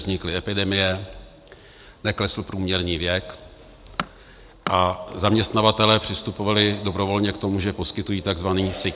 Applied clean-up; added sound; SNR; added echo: none; Tools; 13 dB; none.